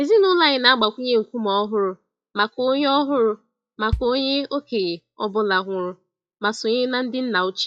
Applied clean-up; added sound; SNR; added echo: classical method log-MMSE.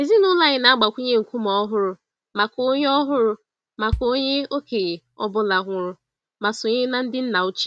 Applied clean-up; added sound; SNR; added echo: none; Bass drum; 13 dB; none.